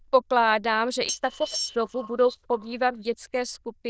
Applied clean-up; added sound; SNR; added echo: neural diffusion model UNIVERSE++.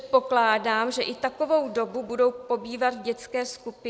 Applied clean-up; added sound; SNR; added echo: none; none; none; none.